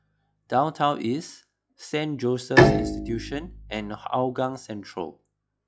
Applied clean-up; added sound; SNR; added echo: classical method log-MMSE.